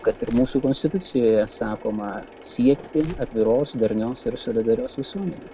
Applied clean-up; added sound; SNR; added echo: none; Mechanisms + Mechanisms; 18 dB; none.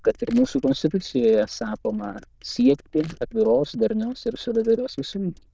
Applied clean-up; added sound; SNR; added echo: neural diffusion model UNIVERSE++.